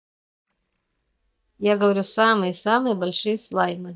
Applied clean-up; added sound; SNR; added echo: neural mask model DeepFilterNet 3.